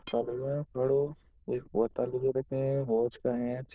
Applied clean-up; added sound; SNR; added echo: neural diffusion model UNIVERSE++.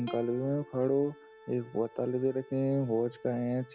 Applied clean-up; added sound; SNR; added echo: none; Organ + Plucked string instrument; 19 dB; none.